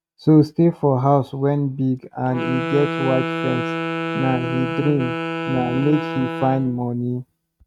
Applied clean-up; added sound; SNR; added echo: neural mask model RNNoise.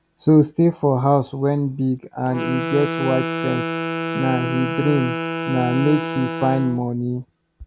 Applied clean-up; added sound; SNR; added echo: none; Wind instrument, woodwind instrument; 7 dB; none.